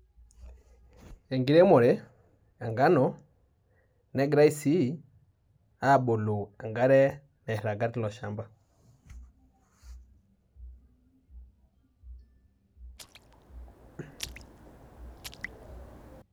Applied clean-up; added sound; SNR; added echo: none; Raindrop; 18 dB; none.